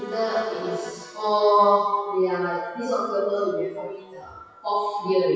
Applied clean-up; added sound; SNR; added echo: classical method WPE with log-MMSE.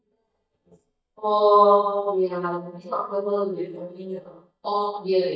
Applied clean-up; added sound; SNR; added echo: neural mask model DeepFilterNet 3.